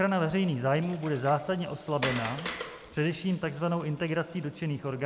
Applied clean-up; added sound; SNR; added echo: none; Water; 12 dB; none.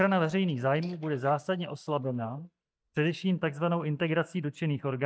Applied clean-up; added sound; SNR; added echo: neural mask model DeepFilterNet 3.